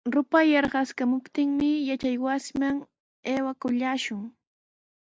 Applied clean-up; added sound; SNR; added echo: none; none; none; none.